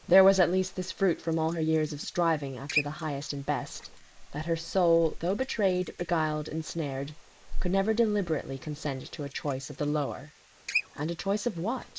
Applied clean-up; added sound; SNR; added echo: neural mask model Resemble Enhance denoiser.